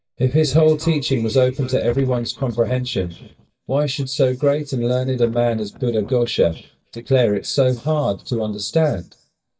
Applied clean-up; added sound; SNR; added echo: neural mask model DeepFilterNet 3.